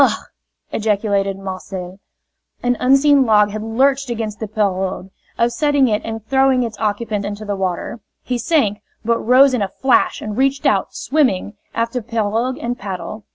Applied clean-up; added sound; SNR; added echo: none; none; none; none.